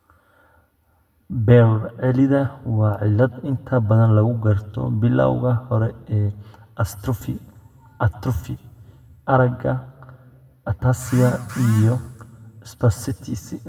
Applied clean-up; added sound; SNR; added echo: none; none; none; reverberation time 1.2 s.